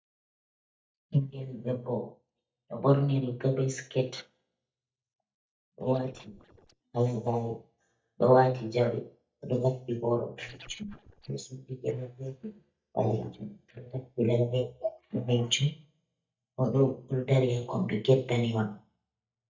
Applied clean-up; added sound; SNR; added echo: neural mask model DeepFilterNet 3.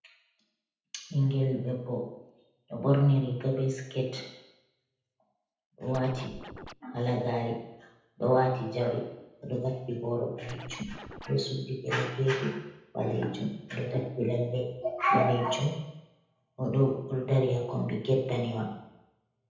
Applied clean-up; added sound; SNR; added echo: none; Scratching (performance technique); 13 dB; reverberation time 0.9 s.